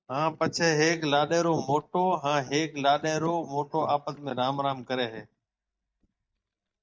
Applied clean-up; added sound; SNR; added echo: neural mask model DeepFilterNet 3.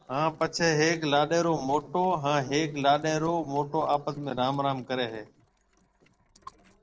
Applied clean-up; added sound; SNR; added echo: neural separator model SepFormer DNS4.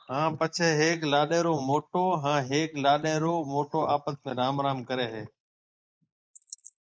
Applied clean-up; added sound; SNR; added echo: neural mask model Resemble Enhance denoiser.